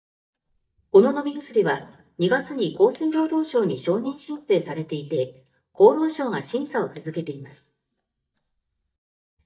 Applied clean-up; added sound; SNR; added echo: neural mask model DeepFilterNet 3.